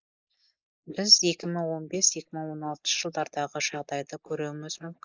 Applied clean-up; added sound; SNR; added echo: neural mask model Resemble Enhance denoiser.